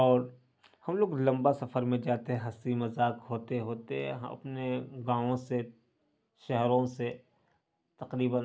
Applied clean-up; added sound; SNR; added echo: none; none; none; none.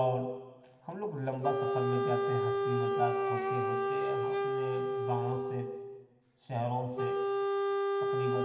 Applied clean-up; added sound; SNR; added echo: none; Wind instrument, woodwind instrument; -4 dB; reverberation time 2.1 s.